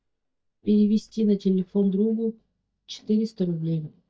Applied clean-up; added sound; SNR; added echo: neural mask model DeepFilterNet 3.